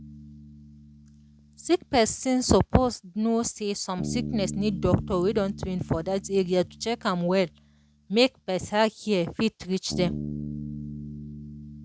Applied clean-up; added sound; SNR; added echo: none; Bass guitar; 12 dB; none.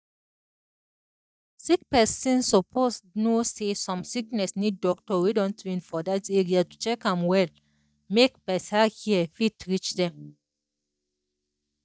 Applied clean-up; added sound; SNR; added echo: neural mask model DeepFilterNet 3.